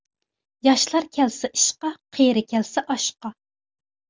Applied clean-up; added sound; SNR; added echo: none; none; none; none.